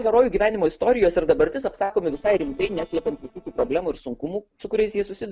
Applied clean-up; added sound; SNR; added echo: neural separator model SepFormer DNS4.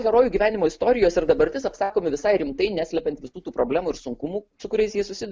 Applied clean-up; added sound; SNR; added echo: none; none; none; none.